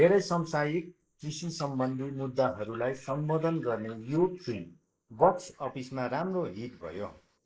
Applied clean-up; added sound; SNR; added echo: neural mask model Resemble Enhance denoiser.